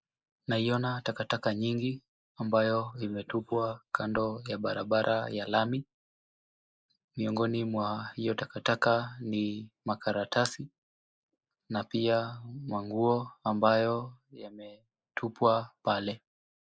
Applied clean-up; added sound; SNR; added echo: neural mask model Resemble Enhance denoiser.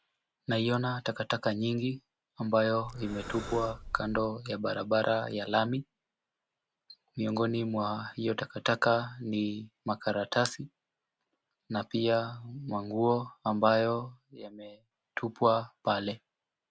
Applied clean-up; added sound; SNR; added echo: none; Breathing; 11 dB; none.